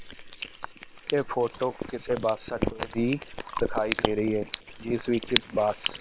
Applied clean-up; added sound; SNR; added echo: neural separator model SepFormer WHAM!.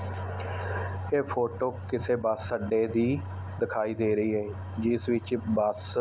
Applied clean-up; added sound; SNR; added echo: none; none; none; none.